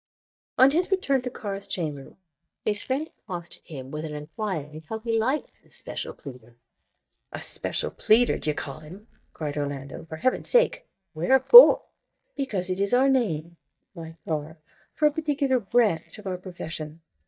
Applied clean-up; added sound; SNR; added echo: neural mask model DeepFilterNet 3.